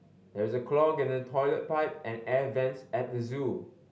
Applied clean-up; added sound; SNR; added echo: none; none; none; none.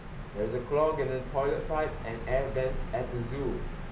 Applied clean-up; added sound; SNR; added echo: none; Bird vocalization, bird call, bird song; 5 dB; none.